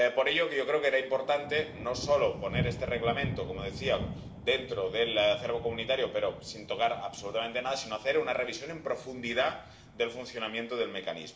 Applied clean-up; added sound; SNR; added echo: none; Thunder; 11 dB; reverberation time 1.7 s.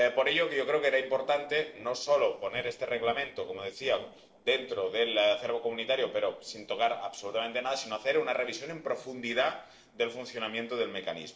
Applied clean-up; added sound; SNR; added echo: neural separator model SepFormer DNS4.